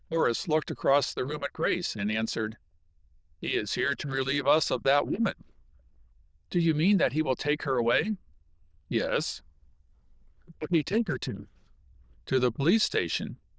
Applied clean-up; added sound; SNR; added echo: neural diffusion model UNIVERSE++.